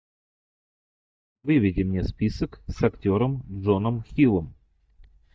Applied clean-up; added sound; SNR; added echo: neural mask model DeepFilterNet 3.